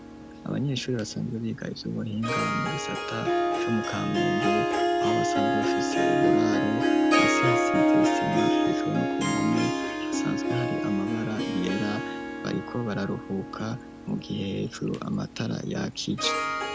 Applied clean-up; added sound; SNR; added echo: none; Harp; -4 dB; none.